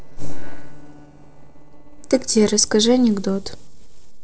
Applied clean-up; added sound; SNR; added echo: neural separator model SepFormer DNS4.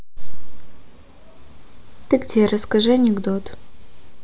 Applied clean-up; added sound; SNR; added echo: none; none; none; none.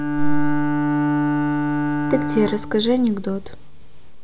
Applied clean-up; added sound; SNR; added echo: none; Bowed string instrument; 1 dB; none.